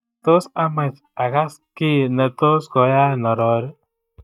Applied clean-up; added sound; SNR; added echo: neural mask model DeepFilterNet 3.